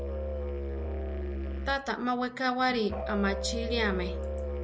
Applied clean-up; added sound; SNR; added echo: none; Musical instrument; 2 dB; none.